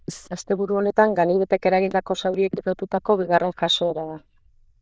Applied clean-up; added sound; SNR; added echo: neural diffusion model UNIVERSE++.